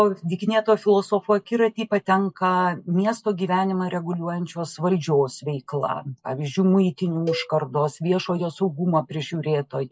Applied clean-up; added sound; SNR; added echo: classical method log-MMSE.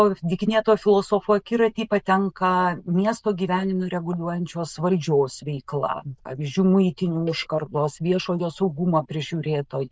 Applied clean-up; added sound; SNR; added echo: neural diffusion model UNIVERSE++.